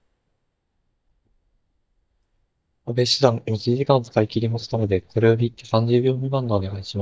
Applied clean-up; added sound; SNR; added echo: neural mask model DeepFilterNet 3.